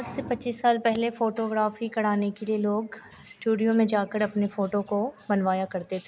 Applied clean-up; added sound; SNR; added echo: none; none; none; none.